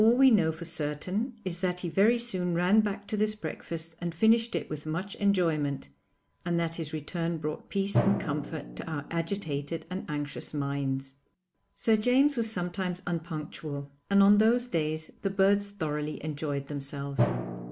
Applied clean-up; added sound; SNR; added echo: none; Drum; 12 dB; none.